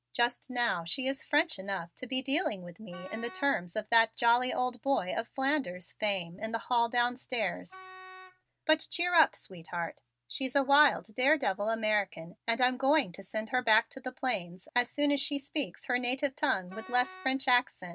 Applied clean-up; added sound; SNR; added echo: none; Wind instrument, woodwind instrument; 19 dB; none.